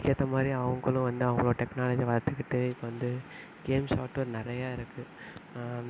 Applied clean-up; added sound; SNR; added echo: none; none; none; none.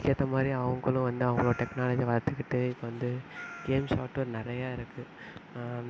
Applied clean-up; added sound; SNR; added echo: none; Meow; 18 dB; none.